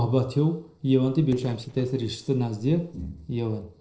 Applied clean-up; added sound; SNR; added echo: neural separator model SepFormer DNS4.